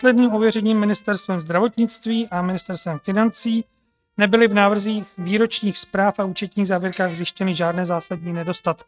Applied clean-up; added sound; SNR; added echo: neural mask model RNNoise.